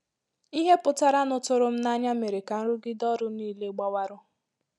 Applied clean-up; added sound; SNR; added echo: none; none; none; none.